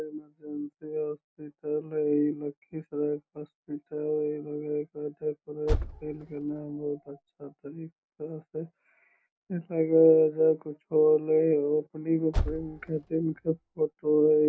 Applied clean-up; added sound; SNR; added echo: none; Car; 6 dB; none.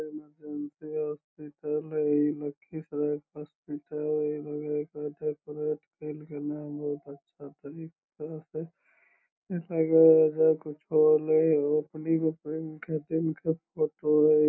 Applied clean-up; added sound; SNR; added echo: none; none; none; none.